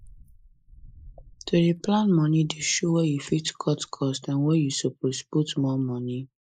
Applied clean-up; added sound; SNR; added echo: neural mask model Resemble Enhance denoiser.